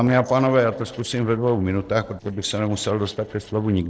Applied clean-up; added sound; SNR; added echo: neural separator model SepFormer DNS4.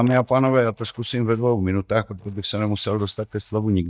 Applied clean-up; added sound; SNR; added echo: neural mask model DeepFilterNet 3.